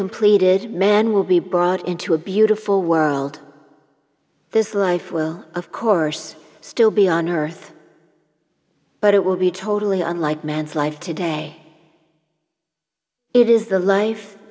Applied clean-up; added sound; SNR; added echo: none; none; none; none.